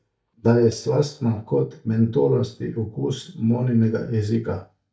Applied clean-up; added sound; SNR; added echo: neural mask model DeepFilterNet 3.